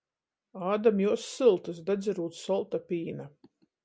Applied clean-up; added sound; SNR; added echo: none; none; none; none.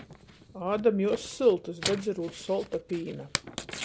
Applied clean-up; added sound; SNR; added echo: none; Tearing; 10 dB; none.